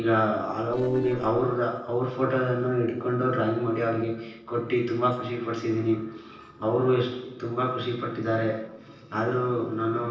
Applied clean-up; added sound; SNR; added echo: neural separator model SepFormer DNS4.